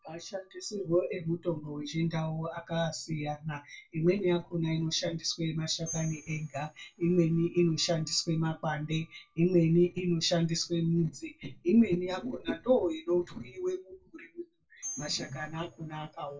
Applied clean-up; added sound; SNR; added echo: neural separator model SepFormer DNS4.